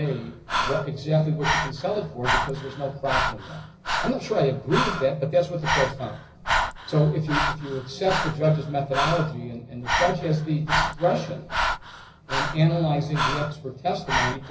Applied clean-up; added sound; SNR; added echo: none; Breathing; 3 dB; reverberation time 0.4 s.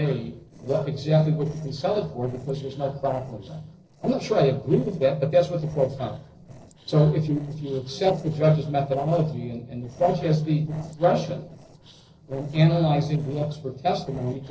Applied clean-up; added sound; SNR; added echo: neural separator model SepFormer DNS4.